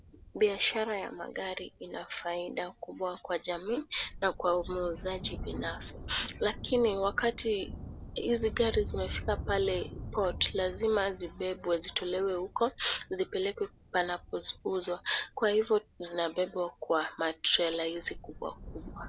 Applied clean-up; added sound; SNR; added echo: none; Thunder; 14 dB; none.